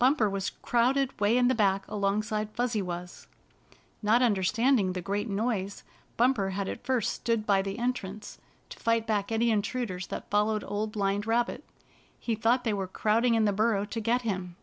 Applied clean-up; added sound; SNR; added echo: none; none; none; none.